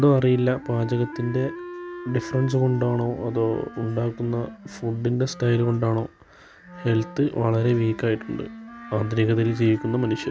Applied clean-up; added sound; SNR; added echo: none; Wind instrument, woodwind instrument; 15 dB; none.